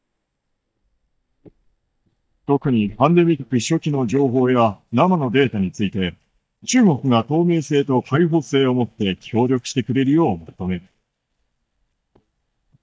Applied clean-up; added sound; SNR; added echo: neural mask model DeepFilterNet 3.